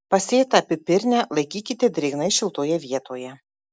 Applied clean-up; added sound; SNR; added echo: none; none; none; none.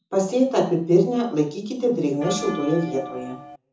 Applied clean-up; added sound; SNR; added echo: none; Bell; 10 dB; reverberation time 0.5 s.